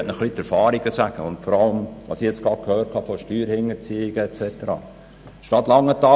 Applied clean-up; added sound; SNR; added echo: none; none; none; none.